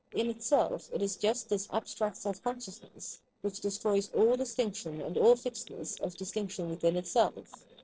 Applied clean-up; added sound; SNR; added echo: neural separator model SepFormer DNS4.